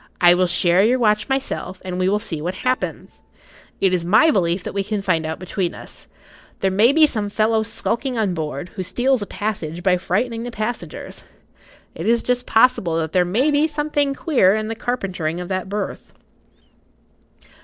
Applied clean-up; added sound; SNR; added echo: neural separator model SepFormer DNS4.